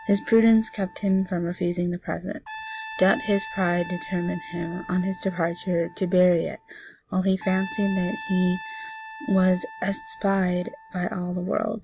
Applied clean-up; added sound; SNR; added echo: none; Trumpet; 16 dB; none.